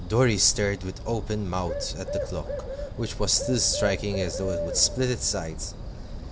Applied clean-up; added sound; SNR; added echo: none; Bird; 6 dB; none.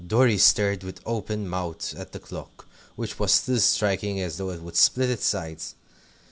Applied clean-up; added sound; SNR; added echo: none; none; none; none.